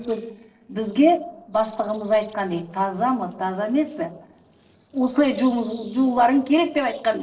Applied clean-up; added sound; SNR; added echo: neural separator model SepFormer DNS4.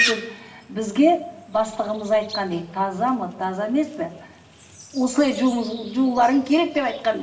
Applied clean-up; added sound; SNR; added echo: none; Livestock, farm animals, working animals; 11 dB; reverberation time 0.7 s.